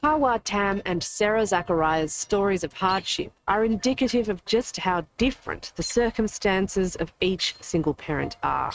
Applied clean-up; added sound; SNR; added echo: neural mask model RNNoise.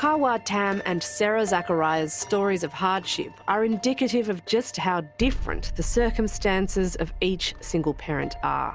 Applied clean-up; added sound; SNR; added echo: none; none; none; none.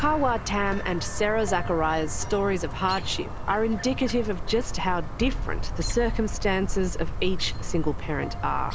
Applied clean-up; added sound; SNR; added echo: none; Chirp, tweet; 3 dB; none.